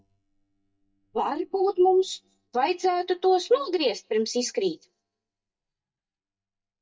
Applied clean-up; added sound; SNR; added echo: neural mask model DeepFilterNet 3.